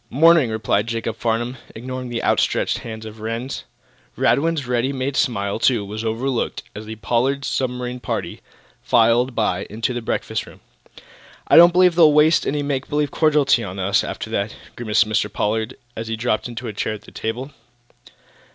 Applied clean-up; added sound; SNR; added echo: none; none; none; none.